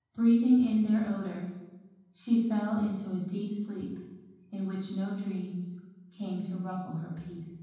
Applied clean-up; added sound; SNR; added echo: none; none; none; reverberation time 1.2 s.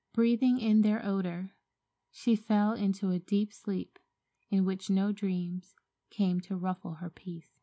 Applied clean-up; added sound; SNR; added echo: none; none; none; none.